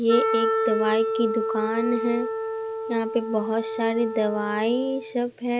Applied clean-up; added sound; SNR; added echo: none; Wind instrument, woodwind instrument; 2 dB; none.